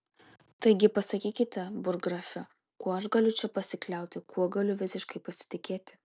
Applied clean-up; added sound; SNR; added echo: none; none; none; none.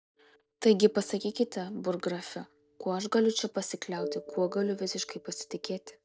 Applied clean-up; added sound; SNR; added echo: neural mask model DeepFilterNet 3.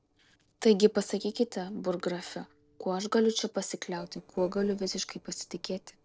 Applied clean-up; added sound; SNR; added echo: neural separator model SepFormer DNS4.